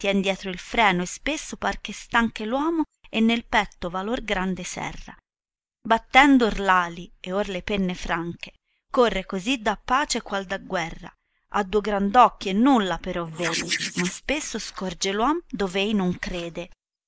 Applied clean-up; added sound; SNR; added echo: neural mask model Resemble Enhance denoiser.